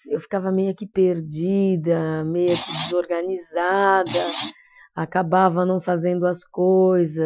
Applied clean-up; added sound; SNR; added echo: classical method Wiener filter.